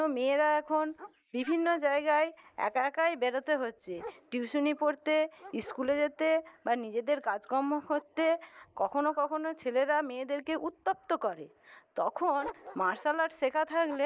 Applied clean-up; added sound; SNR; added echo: neural mask model Resemble Enhance denoiser.